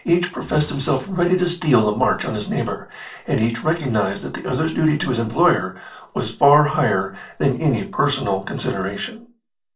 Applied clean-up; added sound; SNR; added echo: neural separator model SepFormer DNS4.